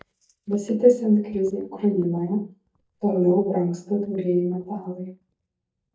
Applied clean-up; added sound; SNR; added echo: neural mask model DeepFilterNet 3.